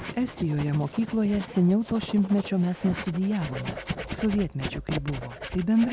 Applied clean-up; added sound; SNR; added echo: none; Writing; 10 dB; none.